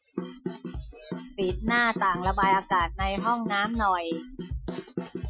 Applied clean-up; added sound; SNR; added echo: classical method Wiener filter.